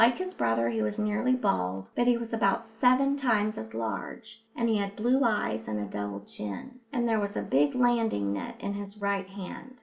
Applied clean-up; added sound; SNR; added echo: none; none; none; none.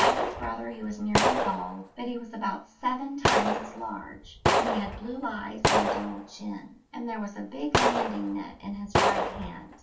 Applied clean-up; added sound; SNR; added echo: none; Gunshot, gunfire; -4 dB; reverberation time 0.2 s.